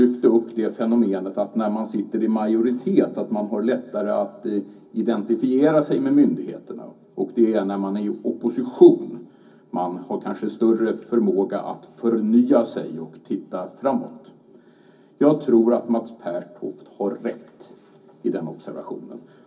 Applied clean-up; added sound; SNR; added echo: none; none; none; reverberation time 0.4 s.